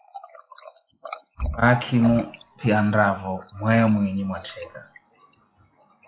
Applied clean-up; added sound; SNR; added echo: classical method WPE with log-MMSE.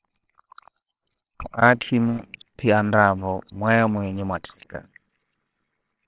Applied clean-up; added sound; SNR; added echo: neural separator model SepFormer WHAMR!.